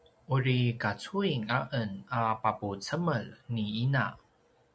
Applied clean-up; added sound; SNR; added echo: none; none; none; none.